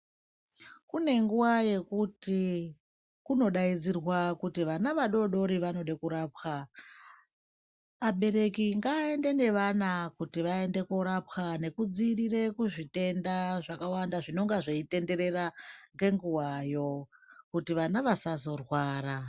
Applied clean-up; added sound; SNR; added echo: none; none; none; none.